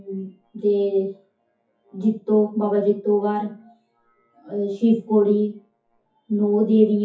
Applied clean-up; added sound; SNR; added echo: classical method WPE with log-MMSE.